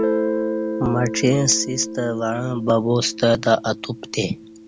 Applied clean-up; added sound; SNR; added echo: none; Guitar; 6 dB; none.